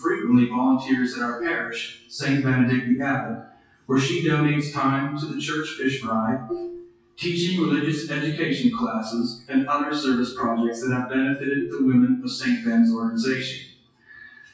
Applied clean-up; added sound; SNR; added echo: classical method WPE with log-MMSE.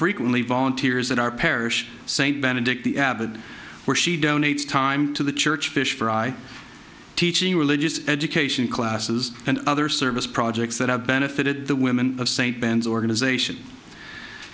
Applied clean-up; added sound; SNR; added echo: none; none; none; none.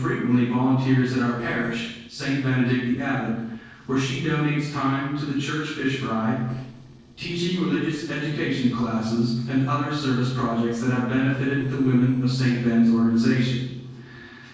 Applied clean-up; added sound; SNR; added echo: neural separator model SepFormer DNS4.